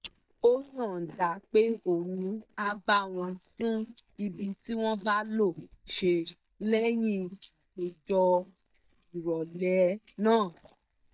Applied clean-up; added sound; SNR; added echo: neural mask model DeepFilterNet 3.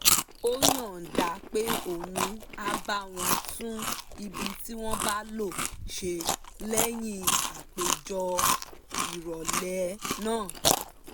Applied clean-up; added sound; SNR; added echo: none; Chewing, mastication; -3 dB; none.